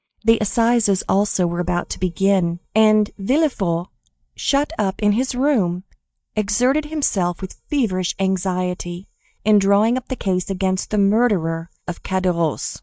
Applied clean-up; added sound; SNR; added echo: neural mask model DeepFilterNet 3.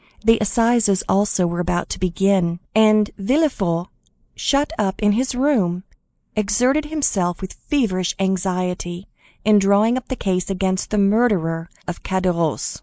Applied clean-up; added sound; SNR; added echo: neural mask model Resemble Enhance denoiser.